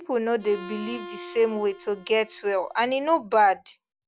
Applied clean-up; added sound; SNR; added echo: none; Bowed string instrument; 18 dB; none.